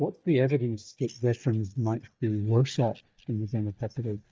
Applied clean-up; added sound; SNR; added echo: neural mask model DeepFilterNet 3.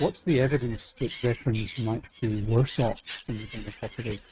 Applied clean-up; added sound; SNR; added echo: neural mask model RNNoise.